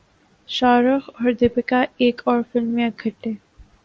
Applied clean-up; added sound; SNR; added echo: none; none; none; none.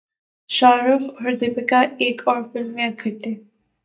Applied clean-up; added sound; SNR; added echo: neural mask model DeepFilterNet 3.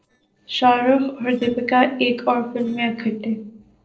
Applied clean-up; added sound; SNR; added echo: neural separator model SepFormer DNS4.